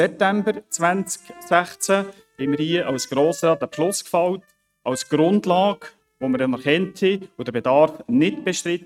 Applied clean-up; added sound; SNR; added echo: neural mask model RNNoise.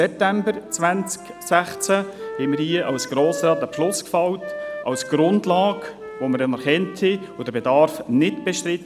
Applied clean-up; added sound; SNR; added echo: none; Wind instrument, woodwind instrument; 13 dB; none.